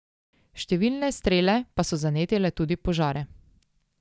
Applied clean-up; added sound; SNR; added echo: none; none; none; none.